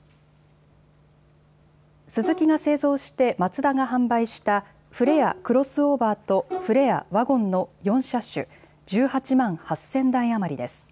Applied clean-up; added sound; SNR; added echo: none; Bowed string instrument; 13 dB; none.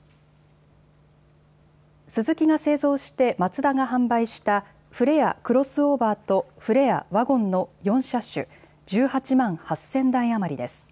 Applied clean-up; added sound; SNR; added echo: none; none; none; none.